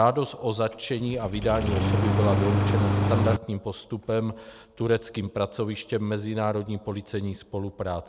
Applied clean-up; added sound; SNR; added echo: none; Engine starting; -3 dB; none.